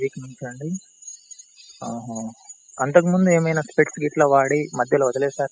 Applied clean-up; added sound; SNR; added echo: classical method spectral subtraction.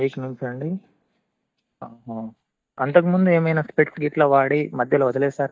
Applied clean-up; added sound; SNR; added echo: neural mask model DeepFilterNet 3.